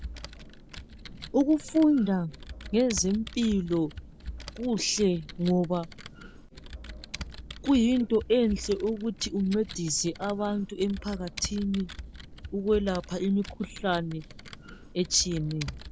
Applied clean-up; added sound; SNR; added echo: none; Computer keyboard; 14 dB; none.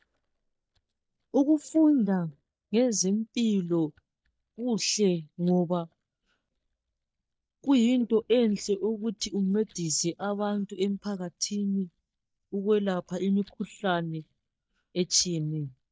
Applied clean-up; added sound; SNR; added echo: neural mask model DeepFilterNet 3.